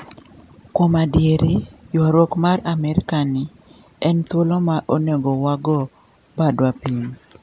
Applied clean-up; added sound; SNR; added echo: none; none; none; none.